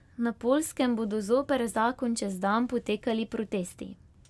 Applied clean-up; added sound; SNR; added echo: none; none; none; none.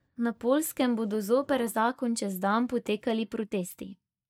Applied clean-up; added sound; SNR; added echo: neural mask model DeepFilterNet 3.